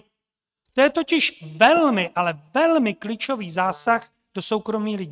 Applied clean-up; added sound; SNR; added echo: neural mask model RNNoise.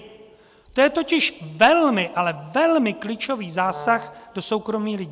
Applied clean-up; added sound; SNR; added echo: none; Brass instrument; 17 dB; none.